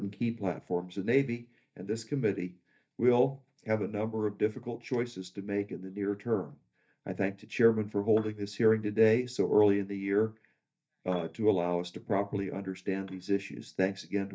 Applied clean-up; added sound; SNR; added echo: neural mask model DeepFilterNet 3.